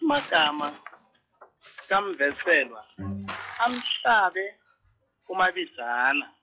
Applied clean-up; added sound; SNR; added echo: classical method log-MMSE.